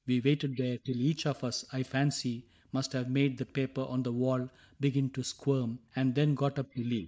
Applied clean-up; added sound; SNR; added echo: neural mask model Resemble Enhance denoiser.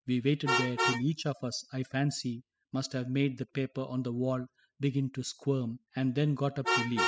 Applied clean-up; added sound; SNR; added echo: classical method spectral subtraction.